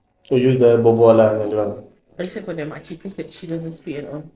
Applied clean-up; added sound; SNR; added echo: neural separator model SepFormer DNS4.